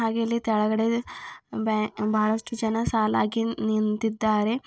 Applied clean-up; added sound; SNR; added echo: neural separator model SepFormer DNS4.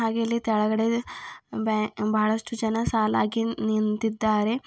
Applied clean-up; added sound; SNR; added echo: none; none; none; none.